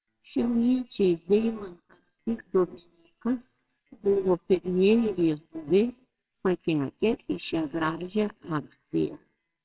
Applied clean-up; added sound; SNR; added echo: neural separator model SepFormer WHAMR!.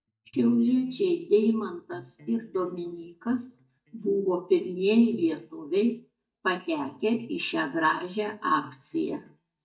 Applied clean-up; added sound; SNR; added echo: neural mask model DeepFilterNet 3.